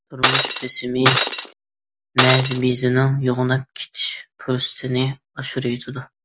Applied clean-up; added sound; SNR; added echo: none; Shatter; -3 dB; none.